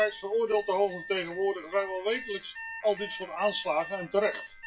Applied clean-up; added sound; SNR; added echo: classical method WPE with log-MMSE.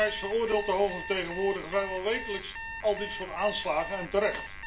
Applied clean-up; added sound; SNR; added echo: none; Alarm; 10 dB; reverberation time 0.3 s.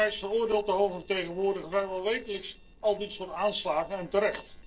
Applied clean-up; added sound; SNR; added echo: neural separator model SepFormer DNS4.